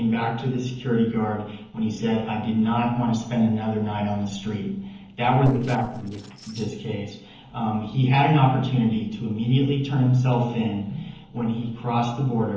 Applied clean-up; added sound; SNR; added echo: neural separator model SepFormer DNS4.